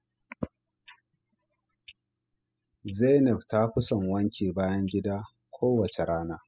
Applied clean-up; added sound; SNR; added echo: classical method spectral subtraction.